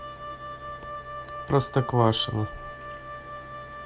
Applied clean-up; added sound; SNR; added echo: none; Wind instrument, woodwind instrument; 10 dB; none.